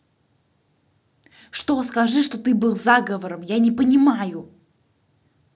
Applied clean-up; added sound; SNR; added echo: none; none; none; none.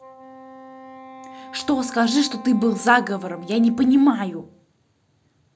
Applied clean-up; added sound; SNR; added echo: none; Wind instrument, woodwind instrument; 20 dB; none.